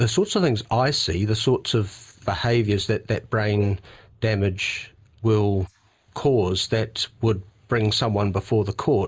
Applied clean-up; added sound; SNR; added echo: neural mask model Resemble Enhance denoiser.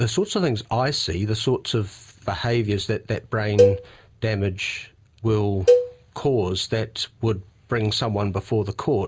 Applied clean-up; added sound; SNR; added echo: none; Cowbell; 0 dB; none.